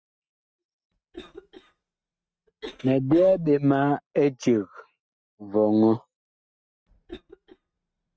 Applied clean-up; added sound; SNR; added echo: neural mask model RNNoise.